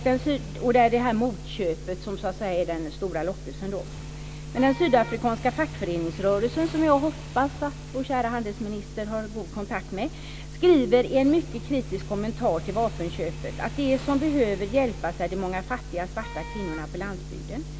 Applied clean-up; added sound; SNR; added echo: none; Wind instrument, woodwind instrument + Motorcycle / Engine; 20 dB; none.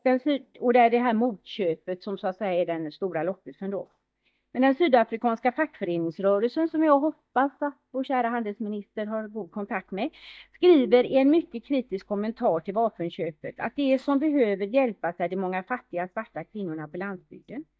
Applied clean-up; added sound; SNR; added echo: neural mask model DeepFilterNet 3.